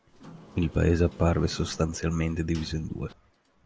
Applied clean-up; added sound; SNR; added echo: none; Sliding door; 19 dB; none.